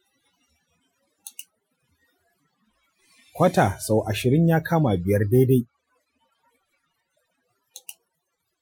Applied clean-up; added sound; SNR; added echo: classical method Wiener filter.